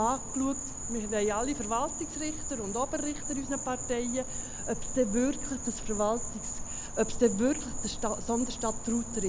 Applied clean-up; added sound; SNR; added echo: none; Insect; 4 dB; none.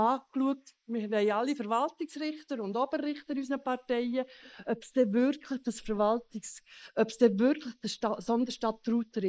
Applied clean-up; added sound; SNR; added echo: neural mask model Resemble Enhance denoiser.